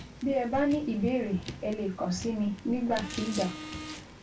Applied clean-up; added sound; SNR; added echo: none; Car; 12 dB; reverberation time 0.2 s.